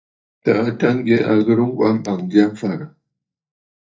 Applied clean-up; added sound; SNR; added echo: neural mask model DeepFilterNet 3.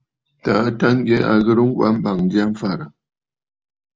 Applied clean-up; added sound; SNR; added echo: none; none; none; none.